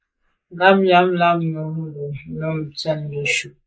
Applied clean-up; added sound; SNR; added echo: neural mask model Resemble Enhance denoiser.